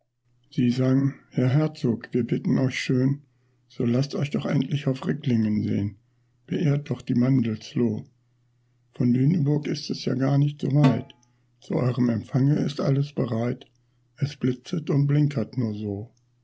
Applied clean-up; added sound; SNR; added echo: none; Snare drum; 6 dB; none.